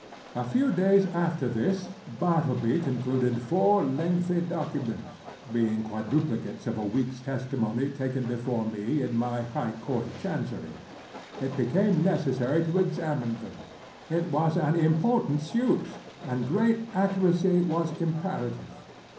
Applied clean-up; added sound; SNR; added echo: none; Train; 18 dB; reverberation time 0.6 s.